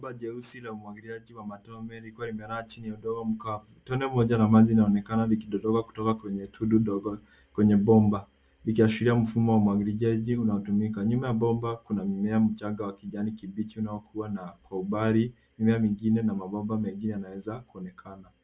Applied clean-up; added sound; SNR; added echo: none; none; none; none.